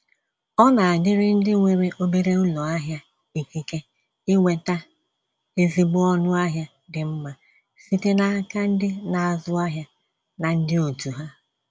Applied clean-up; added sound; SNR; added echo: none; none; none; none.